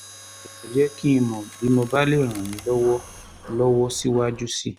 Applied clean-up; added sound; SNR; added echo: none; Mechanisms + Dog; 19 dB; none.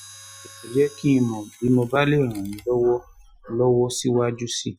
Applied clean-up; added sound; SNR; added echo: classical method Wiener filter.